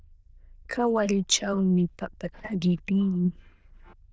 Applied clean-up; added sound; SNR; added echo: neural diffusion model UNIVERSE++.